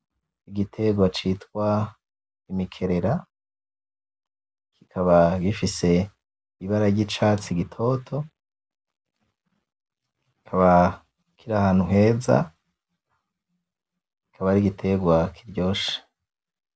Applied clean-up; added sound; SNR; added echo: none; none; none; none.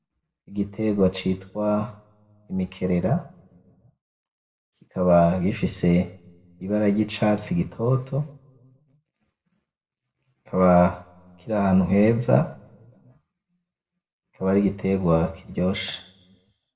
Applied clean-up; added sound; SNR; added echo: none; none; none; reverberation time 0.6 s.